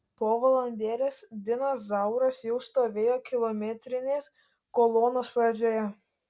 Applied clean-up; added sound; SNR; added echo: none; none; none; none.